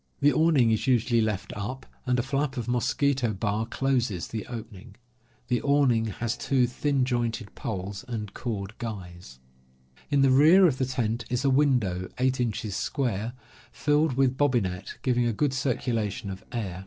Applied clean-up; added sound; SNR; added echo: neural separator model SepFormer DNS4.